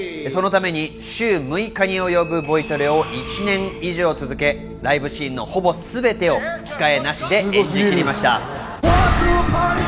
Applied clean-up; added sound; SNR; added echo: none; none; none; none.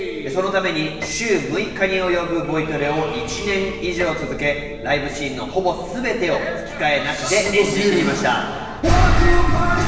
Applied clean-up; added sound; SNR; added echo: none; Piano; 19 dB; reverberation time 1.2 s.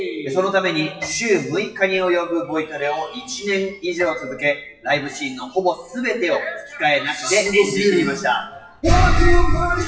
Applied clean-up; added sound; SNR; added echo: classical method WPE with log-MMSE.